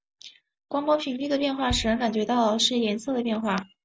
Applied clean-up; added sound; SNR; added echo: none; Bass drum; 15 dB; none.